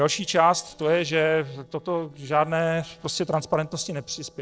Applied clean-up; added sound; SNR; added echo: neural separator model SepFormer DNS4.